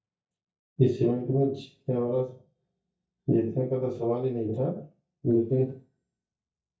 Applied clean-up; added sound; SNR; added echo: neural mask model DeepFilterNet 3.